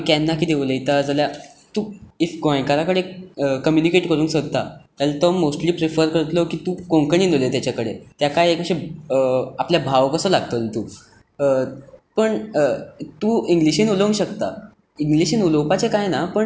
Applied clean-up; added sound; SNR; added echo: none; none; none; none.